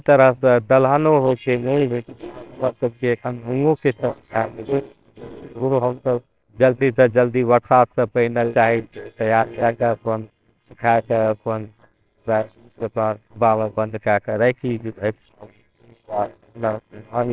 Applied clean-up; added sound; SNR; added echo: neural separator model SepFormer WHAMR!.